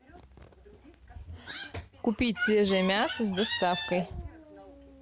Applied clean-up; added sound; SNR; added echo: none; none; none; none.